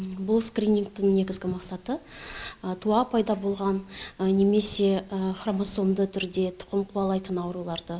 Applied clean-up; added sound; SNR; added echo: none; none; none; none.